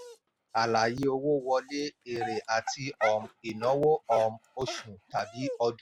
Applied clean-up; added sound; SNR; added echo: none; Dog; 12 dB; none.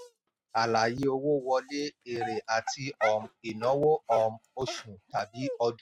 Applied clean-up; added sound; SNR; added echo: neural mask model RNNoise.